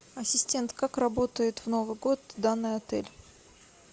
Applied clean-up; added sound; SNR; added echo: none; none; none; none.